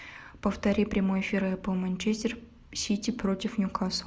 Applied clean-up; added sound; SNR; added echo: none; none; none; none.